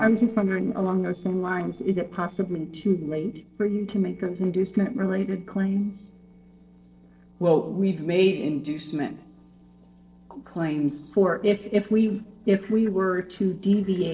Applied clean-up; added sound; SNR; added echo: neural separator model SepFormer DNS4.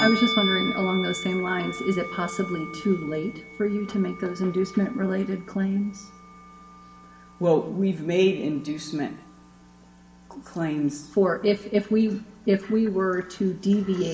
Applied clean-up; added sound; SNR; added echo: none; Musical instrument; 12 dB; reverberation time 1.1 s.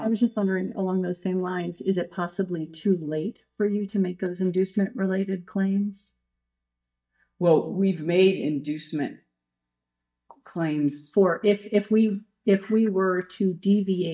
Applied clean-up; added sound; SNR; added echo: neural mask model DeepFilterNet 3.